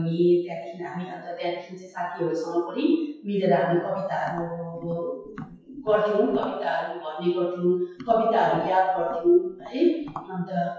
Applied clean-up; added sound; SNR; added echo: classical method WPE with log-MMSE.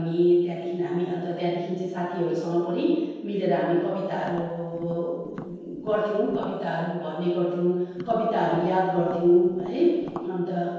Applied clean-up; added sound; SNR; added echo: none; Tap; 16 dB; reverberation time 1.2 s.